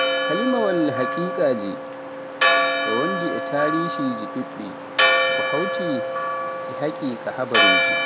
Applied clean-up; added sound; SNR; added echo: none; Church bell; -5 dB; none.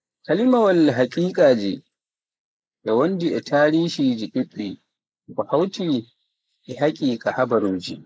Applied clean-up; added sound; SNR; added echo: neural mask model Resemble Enhance denoiser.